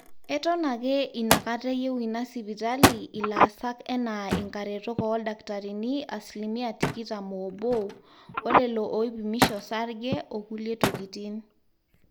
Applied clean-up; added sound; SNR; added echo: none; Telephone + Thump, thud; 0 dB; none.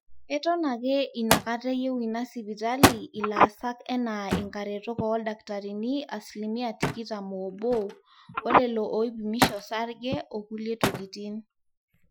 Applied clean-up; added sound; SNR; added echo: classical method Wiener filter.